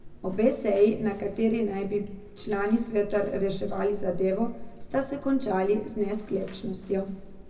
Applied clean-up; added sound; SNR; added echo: none; Chewing, mastication; 11 dB; reverberation time 0.4 s.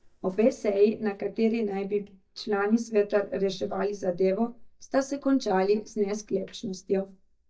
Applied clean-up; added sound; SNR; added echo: neural mask model DeepFilterNet 3.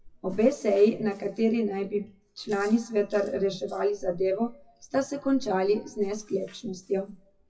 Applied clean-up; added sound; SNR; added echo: classical method WPE with log-MMSE.